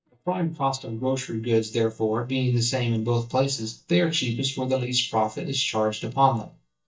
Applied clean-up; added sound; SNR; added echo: neural mask model DeepFilterNet 3.